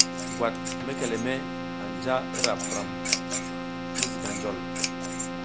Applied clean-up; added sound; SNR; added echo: none; Scissors + Keyboard (musical); -4 dB; none.